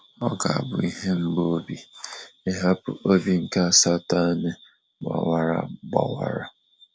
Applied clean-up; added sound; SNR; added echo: none; none; none; none.